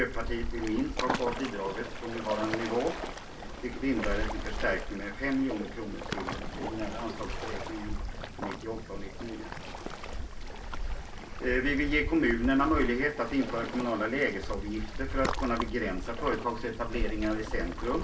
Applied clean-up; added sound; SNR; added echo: none; Waves, surf; 3 dB; reverberation time 0.2 s.